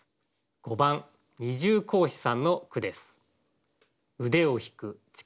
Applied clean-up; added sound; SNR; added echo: none; none; none; none.